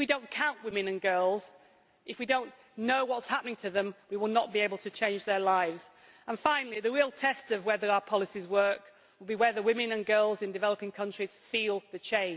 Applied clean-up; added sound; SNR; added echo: none; none; none; none.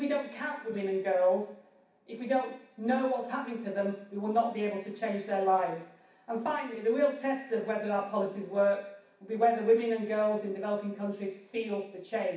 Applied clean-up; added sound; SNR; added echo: none; none; none; reverberation time 0.6 s.